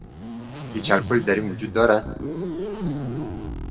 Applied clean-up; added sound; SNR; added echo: none; Zipper (clothing); 6 dB; reverberation time 2.1 s.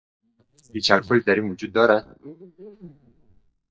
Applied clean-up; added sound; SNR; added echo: neural mask model DeepFilterNet 3.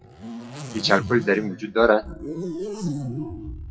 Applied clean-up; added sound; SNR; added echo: classical method WPE with log-MMSE.